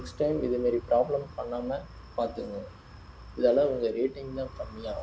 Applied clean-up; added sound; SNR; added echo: none; Wind; 17 dB; none.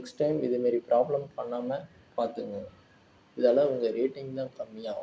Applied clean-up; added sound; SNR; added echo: none; none; none; none.